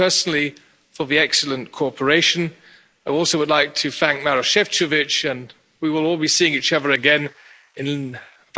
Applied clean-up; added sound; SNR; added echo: neural mask model Resemble Enhance denoiser.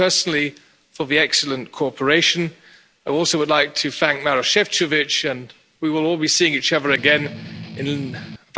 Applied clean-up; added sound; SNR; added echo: none; Strum; 13 dB; none.